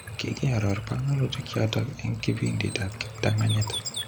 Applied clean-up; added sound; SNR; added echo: none; Water / Bird; 13 dB; none.